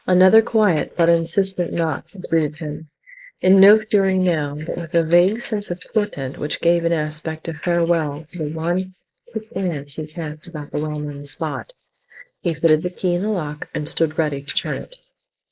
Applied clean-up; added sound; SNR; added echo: neural mask model Resemble Enhance denoiser.